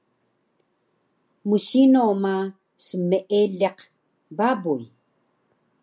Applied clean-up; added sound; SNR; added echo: none; none; none; none.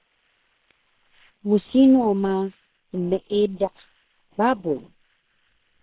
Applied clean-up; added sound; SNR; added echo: neural separator model SepFormer WHAM!.